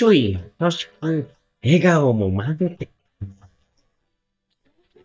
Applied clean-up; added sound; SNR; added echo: neural mask model DeepFilterNet 3.